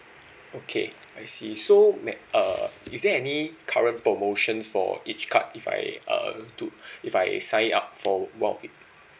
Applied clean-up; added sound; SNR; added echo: none; none; none; none.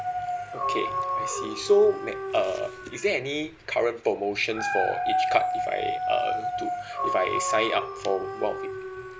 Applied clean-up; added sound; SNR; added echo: none; Dog; 2 dB; none.